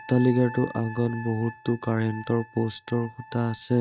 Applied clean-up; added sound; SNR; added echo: neural mask model RNNoise.